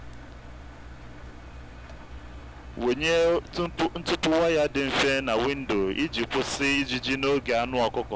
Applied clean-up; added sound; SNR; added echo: none; Engine; 15 dB; none.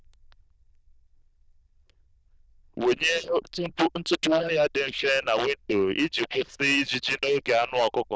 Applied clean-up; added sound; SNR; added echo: neural diffusion model UNIVERSE++.